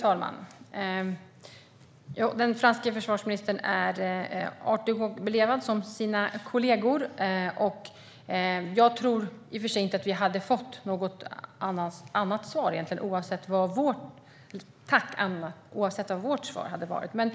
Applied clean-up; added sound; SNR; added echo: none; none; none; none.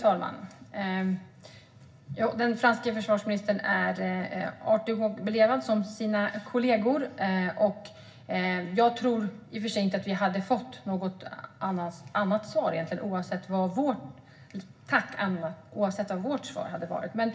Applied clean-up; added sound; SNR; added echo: none; none; none; reverberation time 0.4 s.